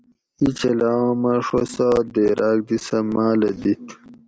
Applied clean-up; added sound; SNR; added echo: none; none; none; none.